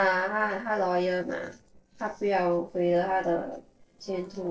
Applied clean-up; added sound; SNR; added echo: neural separator model SepFormer DNS4.